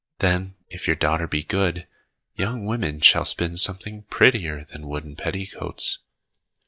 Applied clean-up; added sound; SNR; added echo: neural mask model DeepFilterNet 3.